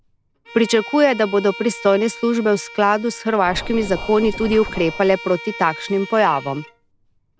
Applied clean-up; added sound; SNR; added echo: none; Scratching (performance technique) + Bowed string instrument; 14 dB; none.